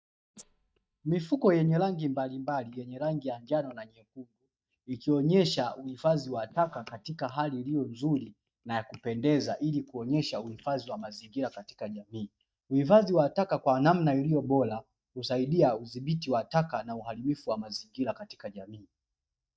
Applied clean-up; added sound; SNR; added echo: neural mask model DeepFilterNet 3.